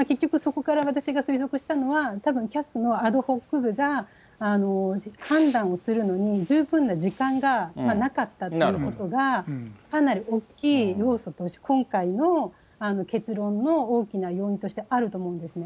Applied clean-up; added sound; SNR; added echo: none; none; none; none.